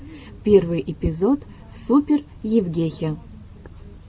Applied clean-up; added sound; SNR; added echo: none; none; none; none.